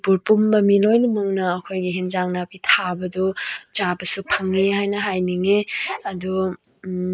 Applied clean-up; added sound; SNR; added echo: neural mask model Resemble Enhance denoiser.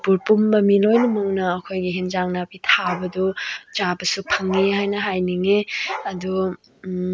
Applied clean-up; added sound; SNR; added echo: none; Dog; 16 dB; none.